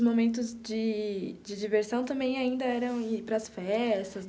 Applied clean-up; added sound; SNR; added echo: none; none; none; none.